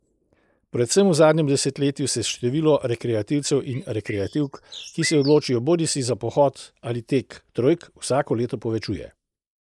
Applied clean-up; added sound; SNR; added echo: neural mask model Resemble Enhance denoiser.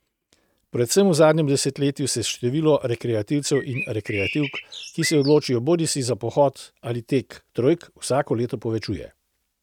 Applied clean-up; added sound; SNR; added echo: neural mask model RNNoise.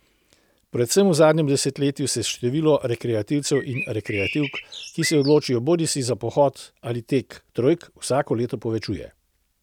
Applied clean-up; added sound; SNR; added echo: none; Bird; 10 dB; none.